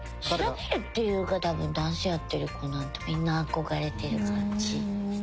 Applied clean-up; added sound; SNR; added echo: none; none; none; none.